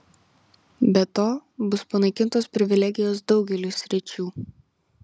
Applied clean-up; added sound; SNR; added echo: none; none; none; none.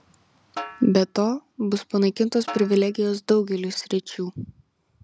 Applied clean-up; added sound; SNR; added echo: none; Snare drum; 17 dB; none.